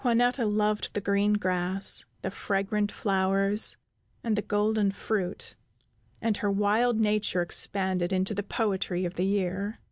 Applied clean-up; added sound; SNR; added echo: none; none; none; none.